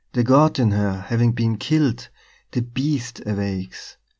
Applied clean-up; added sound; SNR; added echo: none; none; none; none.